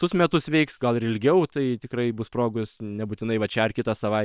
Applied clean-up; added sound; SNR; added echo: neural separator model SepFormer WHAM!.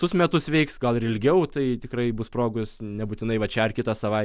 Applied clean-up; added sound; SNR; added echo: none; none; none; none.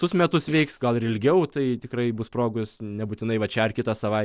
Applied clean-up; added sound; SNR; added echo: neural separator model SepFormer DNS4.